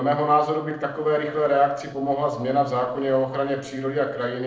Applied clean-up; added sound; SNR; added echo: neural separator model SepFormer DNS4.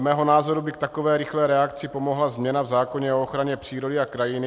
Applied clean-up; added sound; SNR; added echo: none; none; none; none.